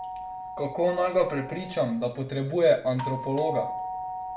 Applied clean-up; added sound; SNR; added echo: none; Doorbell; 9 dB; reverberation time 0.4 s.